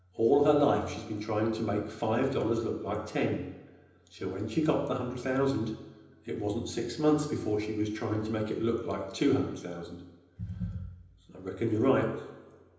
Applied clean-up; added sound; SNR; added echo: none; none; none; reverberation time 0.9 s.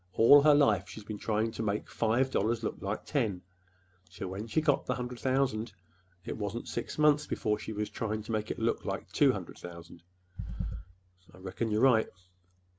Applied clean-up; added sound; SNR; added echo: none; none; none; none.